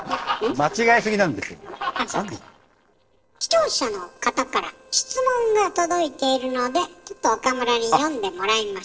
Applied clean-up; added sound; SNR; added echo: neural separator model SepFormer DNS4.